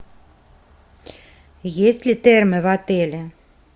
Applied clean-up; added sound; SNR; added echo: none; none; none; none.